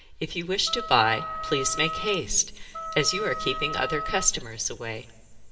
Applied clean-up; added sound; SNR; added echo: none; Wind instrument, woodwind instrument; 7 dB; reverberation time 2.0 s.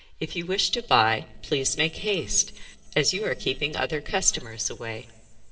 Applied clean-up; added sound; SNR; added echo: neural separator model SepFormer DNS4.